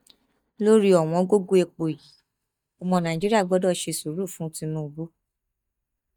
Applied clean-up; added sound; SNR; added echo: neural mask model DeepFilterNet 3.